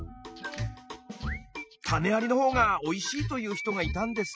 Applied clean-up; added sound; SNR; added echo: classical method spectral subtraction.